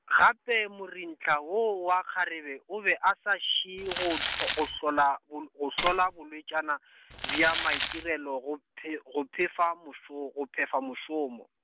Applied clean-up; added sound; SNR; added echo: none; Crumpling, crinkling + Tap; 4 dB; none.